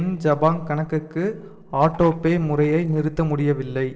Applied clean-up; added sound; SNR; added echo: neural separator model SepFormer DNS4.